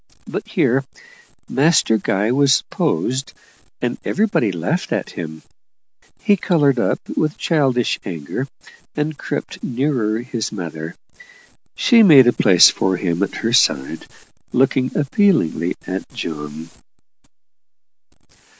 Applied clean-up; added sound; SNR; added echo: none; none; none; none.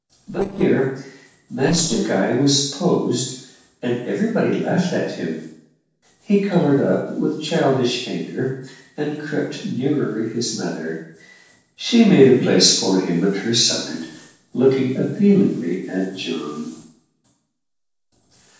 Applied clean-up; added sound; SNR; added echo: neural separator model SepFormer DNS4.